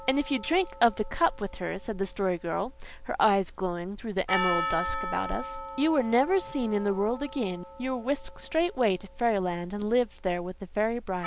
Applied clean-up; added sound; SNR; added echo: none; Tambourine + Percussion; 10 dB; none.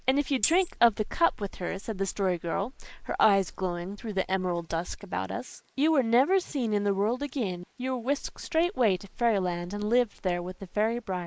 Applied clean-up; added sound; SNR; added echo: neural mask model Resemble Enhance denoiser.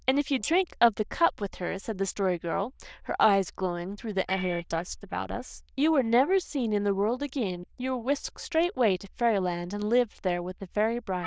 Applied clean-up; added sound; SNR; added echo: neural diffusion model UNIVERSE++.